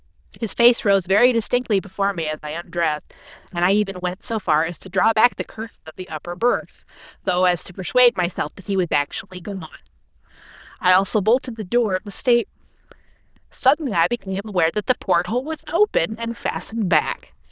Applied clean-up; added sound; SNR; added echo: neural diffusion model UNIVERSE++.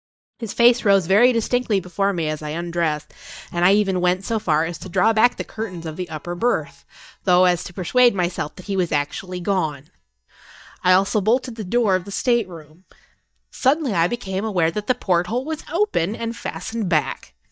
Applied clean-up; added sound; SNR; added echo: neural mask model DeepFilterNet 3.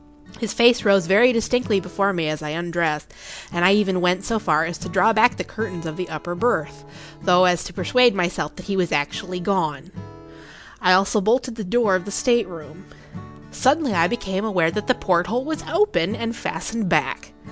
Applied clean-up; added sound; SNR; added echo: none; Acoustic guitar / Strum; 19 dB; none.